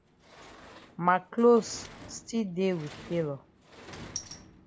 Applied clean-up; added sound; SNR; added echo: none; Sliding door; 17 dB; none.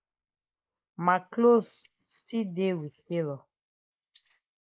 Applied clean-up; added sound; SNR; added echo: neural mask model Resemble Enhance denoiser.